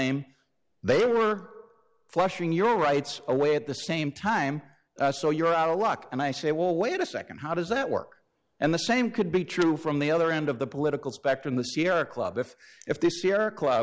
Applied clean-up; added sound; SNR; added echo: none; none; none; none.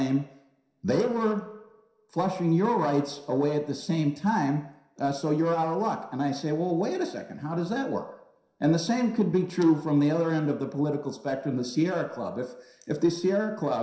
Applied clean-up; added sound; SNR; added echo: none; none; none; reverberation time 0.7 s.